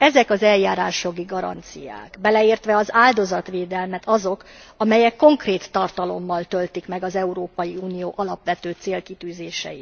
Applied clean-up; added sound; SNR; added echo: none; none; none; none.